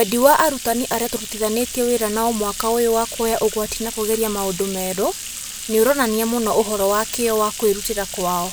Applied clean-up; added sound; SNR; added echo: none; Bathtub (filling or washing); 11 dB; none.